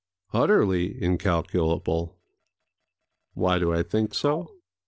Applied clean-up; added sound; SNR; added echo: neural separator model SepFormer DNS4.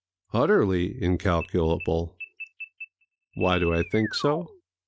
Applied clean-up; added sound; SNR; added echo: neural mask model RNNoise.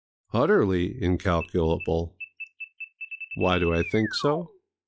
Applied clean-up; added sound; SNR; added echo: classical method log-MMSE.